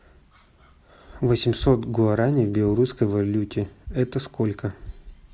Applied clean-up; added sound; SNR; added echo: none; none; none; none.